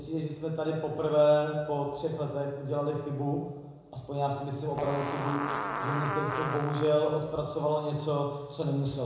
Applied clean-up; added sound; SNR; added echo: none; Fart; 5 dB; reverberation time 1.0 s.